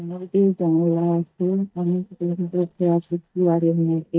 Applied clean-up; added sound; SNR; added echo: neural mask model DeepFilterNet 3.